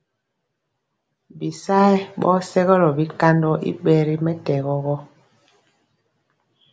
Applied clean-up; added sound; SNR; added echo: none; none; none; none.